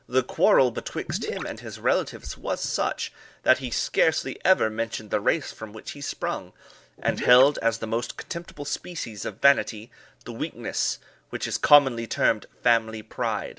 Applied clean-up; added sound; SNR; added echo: none; Gurgling / Liquid; 10 dB; none.